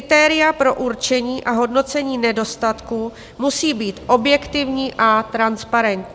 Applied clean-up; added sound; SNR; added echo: none; none; none; none.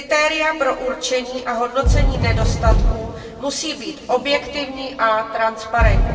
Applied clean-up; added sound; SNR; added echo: none; Fireworks; 0 dB; reverberation time 1.9 s.